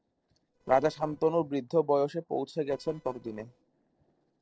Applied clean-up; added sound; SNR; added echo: neural separator model SepFormer DNS4.